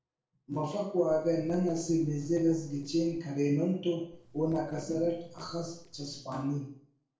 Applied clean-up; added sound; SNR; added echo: neural separator model SepFormer DNS4.